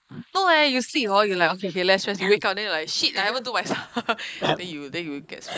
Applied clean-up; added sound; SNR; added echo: neural mask model Resemble Enhance denoiser.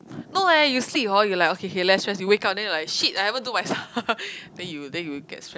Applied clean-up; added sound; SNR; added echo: none; none; none; none.